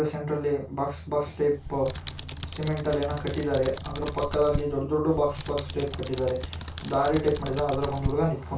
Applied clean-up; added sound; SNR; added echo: none; Computer keyboard; 9 dB; reverberation time 0.2 s.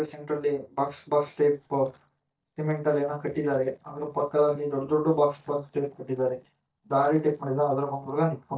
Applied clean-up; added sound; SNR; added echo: neural mask model DeepFilterNet 3.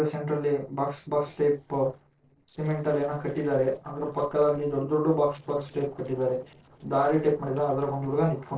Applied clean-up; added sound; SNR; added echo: neural separator model SepFormer DNS4.